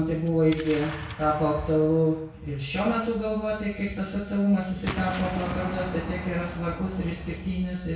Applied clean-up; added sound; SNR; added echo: none; Explosion; 13 dB; reverberation time 0.6 s.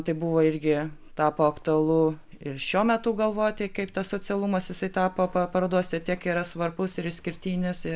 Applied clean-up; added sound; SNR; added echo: none; none; none; none.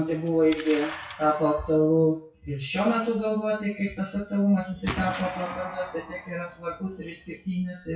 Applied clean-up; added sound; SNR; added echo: classical method WPE with log-MMSE.